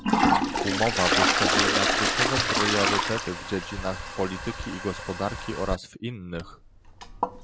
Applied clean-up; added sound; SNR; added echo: none; Toilet flush; -5 dB; none.